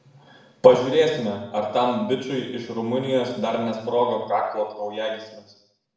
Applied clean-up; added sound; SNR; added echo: none; none; none; reverberation time 0.7 s.